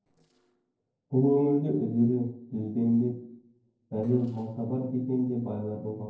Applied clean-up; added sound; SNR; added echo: neural separator model SepFormer DNS4.